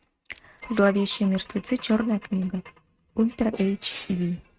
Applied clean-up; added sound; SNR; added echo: neural mask model RNNoise.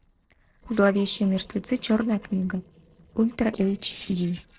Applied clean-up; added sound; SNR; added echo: neural separator model SepFormer DNS4.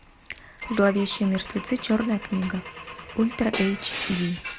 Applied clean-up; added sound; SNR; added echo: none; Glass / Engine / Car; 11 dB; none.